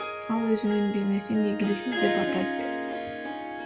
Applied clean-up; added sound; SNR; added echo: none; Harp; 3 dB; none.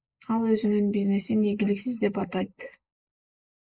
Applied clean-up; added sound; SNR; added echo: neural mask model Resemble Enhance denoiser.